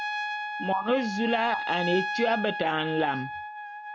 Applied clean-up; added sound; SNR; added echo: none; Trumpet; 5 dB; none.